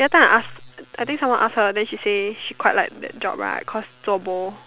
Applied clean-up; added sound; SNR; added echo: none; none; none; none.